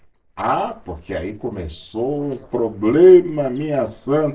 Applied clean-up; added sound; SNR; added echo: neural separator model SepFormer DNS4.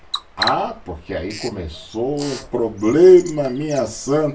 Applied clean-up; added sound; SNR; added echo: none; Bird vocalization, bird call, bird song; 15 dB; reverberation time 0.2 s.